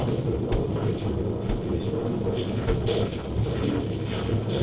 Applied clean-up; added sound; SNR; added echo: neural separator model SepFormer DNS4.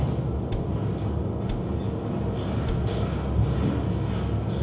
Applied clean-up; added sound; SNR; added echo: none; Cupboard open or close; 12 dB; reverberation time 0.9 s.